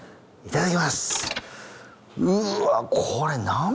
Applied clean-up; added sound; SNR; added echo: none; Mechanisms; 12 dB; none.